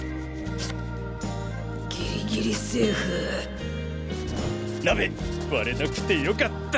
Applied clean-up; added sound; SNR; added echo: none; Writing; 20 dB; none.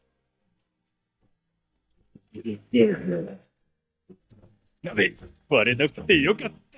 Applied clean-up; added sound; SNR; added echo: neural mask model DeepFilterNet 3.